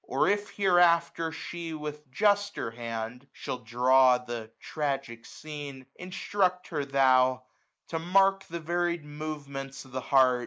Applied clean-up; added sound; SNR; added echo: neural mask model Resemble Enhance denoiser.